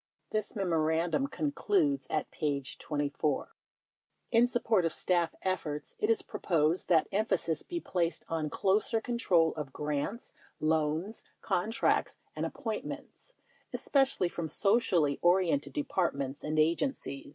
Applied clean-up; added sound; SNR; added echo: none; none; none; none.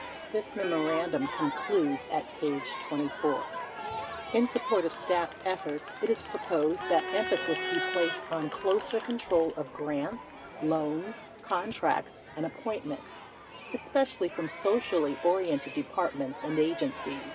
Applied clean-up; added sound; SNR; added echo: none; Crowd; 8 dB; none.